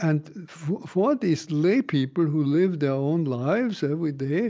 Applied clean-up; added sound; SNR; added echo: none; none; none; none.